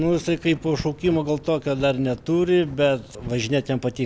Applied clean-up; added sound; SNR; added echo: none; Wind; 18 dB; none.